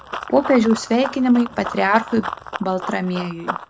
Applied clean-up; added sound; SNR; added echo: none; Run; 11 dB; none.